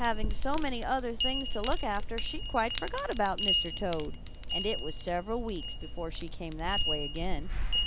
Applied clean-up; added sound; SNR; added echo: none; Chime; -3 dB; none.